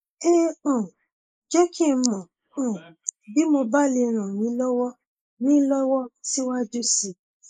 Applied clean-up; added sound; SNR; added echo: neural mask model Resemble Enhance denoiser.